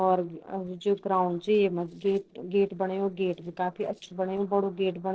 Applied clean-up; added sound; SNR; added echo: neural separator model SepFormer DNS4.